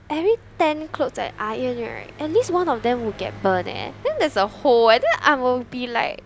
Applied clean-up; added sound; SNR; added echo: none; Car passing by; 19 dB; none.